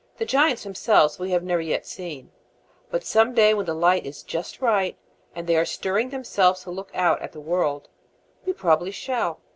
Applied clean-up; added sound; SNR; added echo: none; none; none; none.